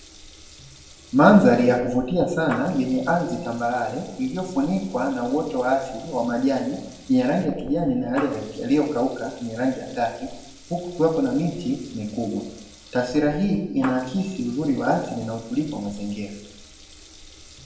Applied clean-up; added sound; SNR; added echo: none; Water tap, faucet / Liquid; 18 dB; reverberation time 0.9 s.